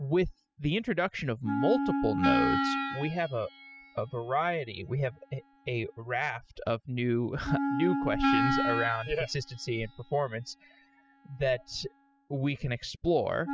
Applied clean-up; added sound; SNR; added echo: classical method spectral subtraction.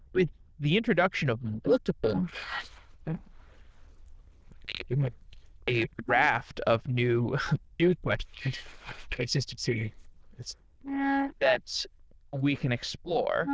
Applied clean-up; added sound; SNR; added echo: neural diffusion model UNIVERSE++.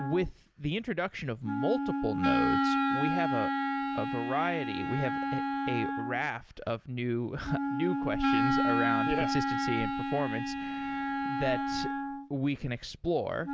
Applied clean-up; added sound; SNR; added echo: none; Wind instrument, woodwind instrument; -2 dB; none.